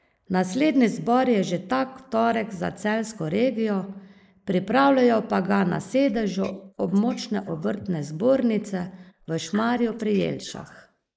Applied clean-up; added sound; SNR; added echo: neural mask model Resemble Enhance denoiser.